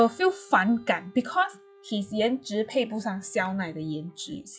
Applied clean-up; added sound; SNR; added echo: classical method log-MMSE.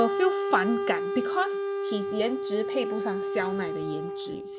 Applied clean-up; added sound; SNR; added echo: none; Wind instrument, woodwind instrument; 1 dB; none.